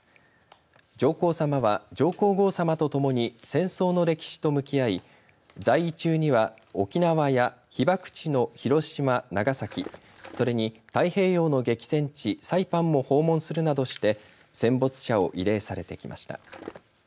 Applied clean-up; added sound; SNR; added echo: none; Skateboard; 17 dB; none.